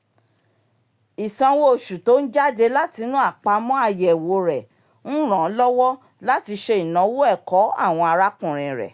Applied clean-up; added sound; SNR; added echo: none; none; none; none.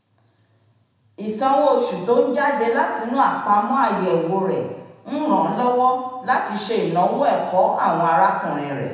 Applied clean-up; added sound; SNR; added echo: none; none; none; reverberation time 1.0 s.